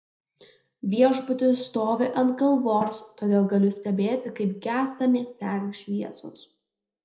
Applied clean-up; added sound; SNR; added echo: neural separator model SepFormer DNS4.